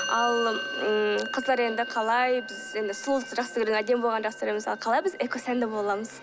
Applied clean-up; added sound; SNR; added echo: none; Musical instrument; 10 dB; none.